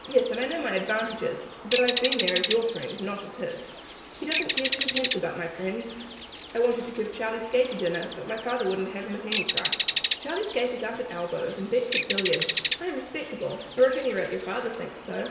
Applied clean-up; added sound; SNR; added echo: none; Bird; 4 dB; reverberation time 1.1 s.